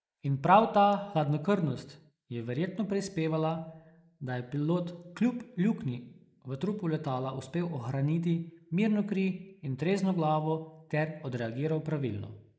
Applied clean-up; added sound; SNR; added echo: neural mask model Resemble Enhance denoiser.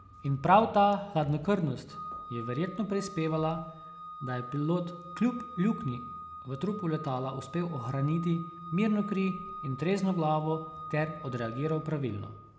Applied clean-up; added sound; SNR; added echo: none; Organ; 14 dB; none.